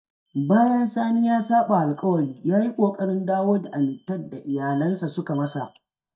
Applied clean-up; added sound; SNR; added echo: neural mask model DeepFilterNet 3.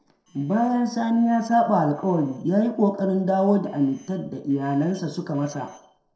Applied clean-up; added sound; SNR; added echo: neural separator model SepFormer DNS4.